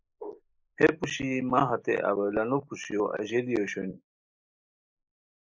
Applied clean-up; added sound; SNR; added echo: neural mask model Resemble Enhance denoiser.